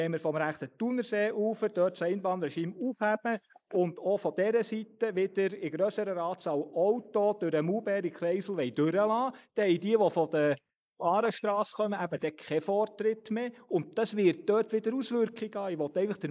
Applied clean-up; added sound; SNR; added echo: neural mask model Resemble Enhance denoiser.